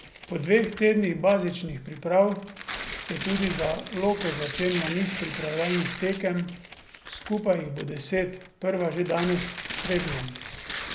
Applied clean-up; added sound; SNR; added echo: none; Tearing; 10 dB; none.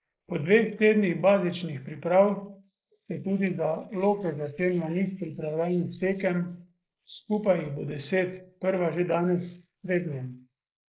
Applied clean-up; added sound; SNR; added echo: neural mask model Resemble Enhance denoiser.